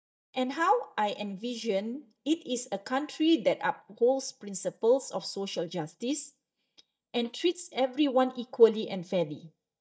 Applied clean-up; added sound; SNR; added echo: neural mask model DeepFilterNet 3.